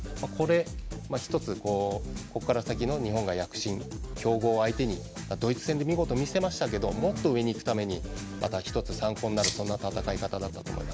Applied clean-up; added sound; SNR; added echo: none; Rattle (instrument); 5 dB; none.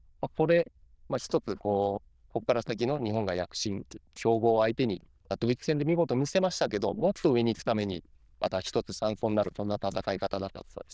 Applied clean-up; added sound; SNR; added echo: neural diffusion model UNIVERSE++.